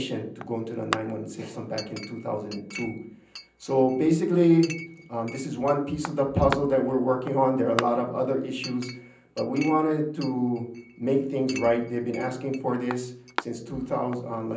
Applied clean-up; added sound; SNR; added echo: none; Chink, clink; 14 dB; reverberation time 0.6 s.